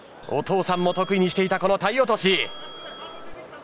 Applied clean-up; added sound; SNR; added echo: none; Doorbell; 15 dB; none.